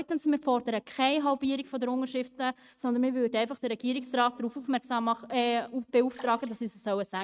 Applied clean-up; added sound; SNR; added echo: neural mask model RNNoise.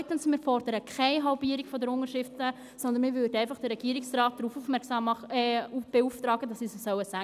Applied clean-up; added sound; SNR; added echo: none; none; none; none.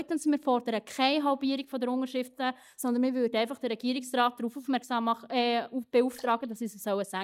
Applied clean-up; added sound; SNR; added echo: neural mask model DeepFilterNet 3.